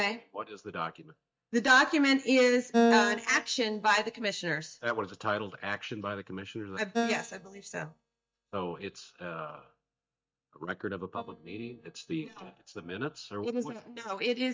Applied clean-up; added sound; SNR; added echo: neural mask model DeepFilterNet 3.